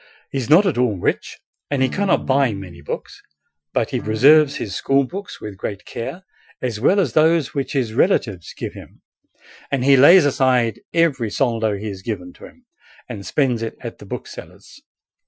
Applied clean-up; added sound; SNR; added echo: classical method Wiener filter.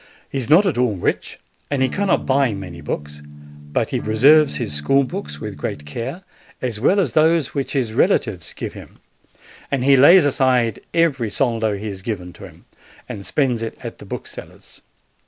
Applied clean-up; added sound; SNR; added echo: none; Electric guitar / Strum; 12 dB; none.